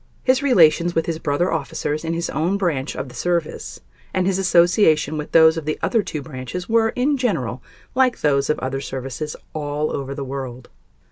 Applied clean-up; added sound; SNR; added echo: none; none; none; none.